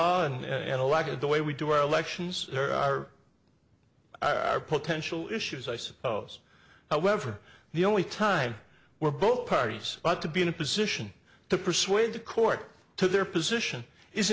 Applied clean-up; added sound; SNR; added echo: none; none; none; none.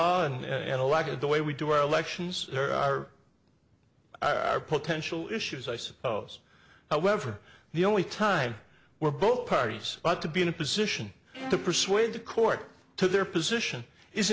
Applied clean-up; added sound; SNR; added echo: none; Bowed string instrument; 17 dB; none.